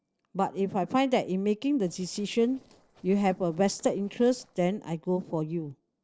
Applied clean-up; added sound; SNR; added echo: neural separator model SepFormer DNS4.